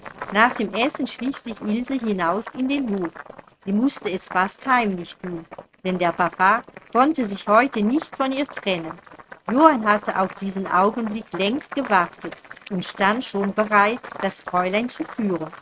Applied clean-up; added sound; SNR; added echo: neural mask model RNNoise.